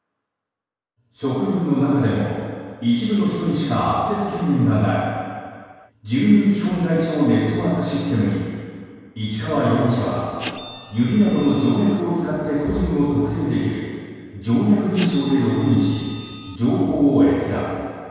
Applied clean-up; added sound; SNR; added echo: none; Printer; 16 dB; reverberation time 1.9 s.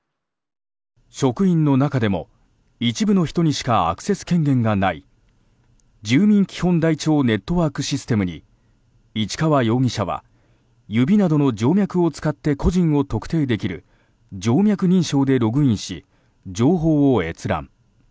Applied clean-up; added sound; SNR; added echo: none; none; none; none.